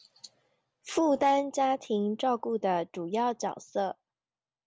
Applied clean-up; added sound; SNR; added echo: none; none; none; none.